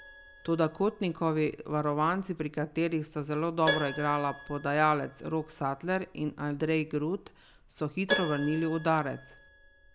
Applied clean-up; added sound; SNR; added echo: none; Keyboard (musical); 11 dB; none.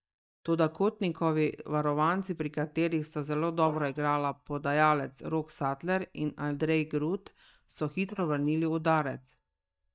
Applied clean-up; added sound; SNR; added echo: neural mask model DeepFilterNet 3.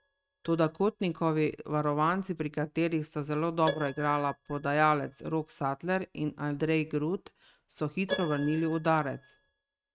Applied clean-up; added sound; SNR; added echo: neural mask model RNNoise.